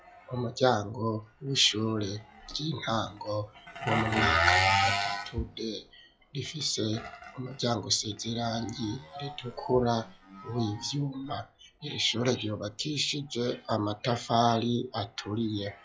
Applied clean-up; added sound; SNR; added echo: classical method log-MMSE.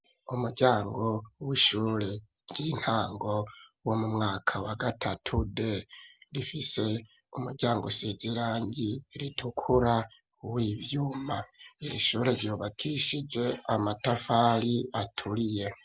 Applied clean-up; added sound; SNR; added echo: none; none; none; none.